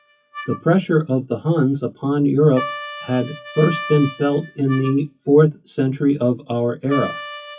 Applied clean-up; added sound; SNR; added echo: classical method WPE with log-MMSE.